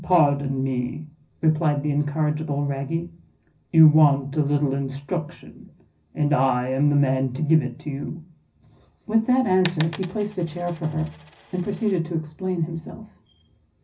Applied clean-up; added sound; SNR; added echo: none; Coin (dropping); 13 dB; reverberation time 0.4 s.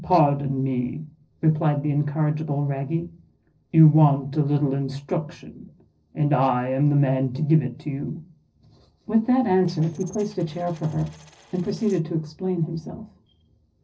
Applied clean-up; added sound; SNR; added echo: neural separator model SepFormer DNS4.